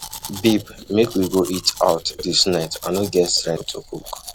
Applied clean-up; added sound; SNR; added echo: none; Domestic sounds, home sounds; 15 dB; none.